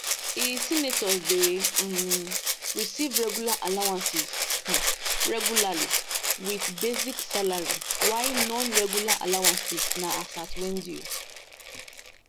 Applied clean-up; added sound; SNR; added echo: none; Rattle (instrument); -3 dB; none.